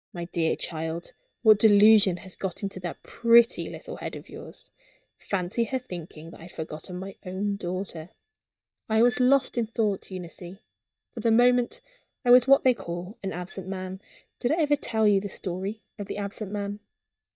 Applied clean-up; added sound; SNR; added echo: neural mask model DeepFilterNet 3.